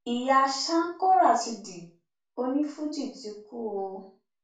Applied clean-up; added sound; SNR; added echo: none; none; none; reverberation time 0.3 s.